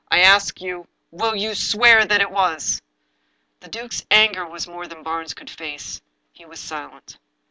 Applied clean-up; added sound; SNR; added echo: none; none; none; none.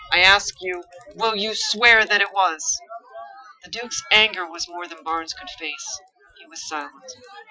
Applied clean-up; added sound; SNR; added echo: classical method Wiener filter.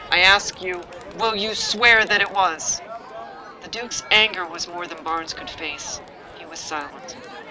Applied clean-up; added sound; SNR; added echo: none; Crowd; 16 dB; none.